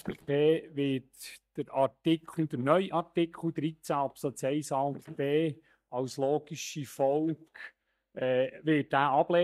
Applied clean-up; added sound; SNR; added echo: neural mask model DeepFilterNet 3.